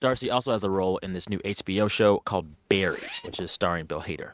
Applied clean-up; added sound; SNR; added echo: neural mask model RNNoise.